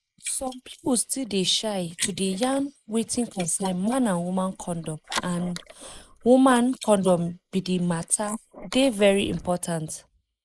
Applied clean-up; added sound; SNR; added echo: neural mask model Resemble Enhance denoiser.